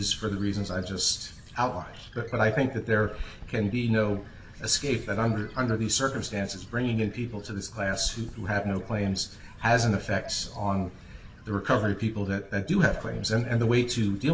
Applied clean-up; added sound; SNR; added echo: none; Bird; 15 dB; reverberation time 0.6 s.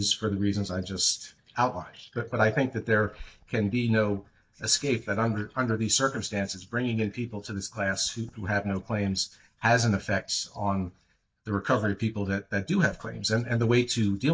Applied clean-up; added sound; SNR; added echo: neural mask model DeepFilterNet 3.